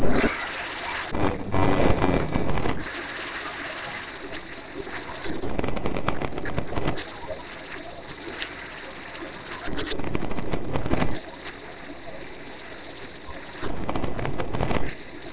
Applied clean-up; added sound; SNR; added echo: neural separator model SepFormer DNS4.